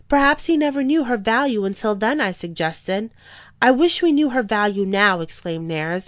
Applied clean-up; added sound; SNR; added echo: none; none; none; none.